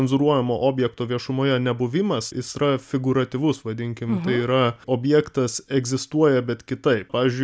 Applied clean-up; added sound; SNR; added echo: none; none; none; none.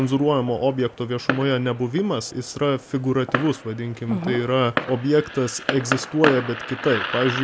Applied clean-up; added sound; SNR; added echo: none; Fireworks; 8 dB; none.